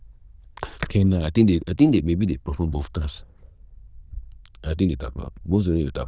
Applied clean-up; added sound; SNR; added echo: neural diffusion model UNIVERSE++.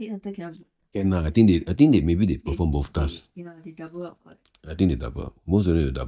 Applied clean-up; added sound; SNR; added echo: neural mask model DeepFilterNet 3.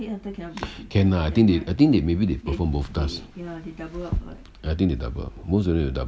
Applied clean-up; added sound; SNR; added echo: none; none; none; none.